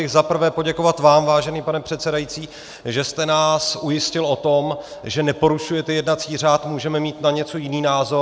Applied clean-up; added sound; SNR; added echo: none; none; none; none.